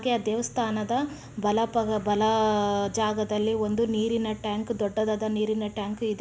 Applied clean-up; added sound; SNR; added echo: none; none; none; none.